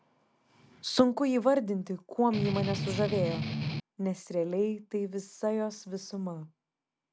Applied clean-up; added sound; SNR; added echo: none; Strum; 2 dB; none.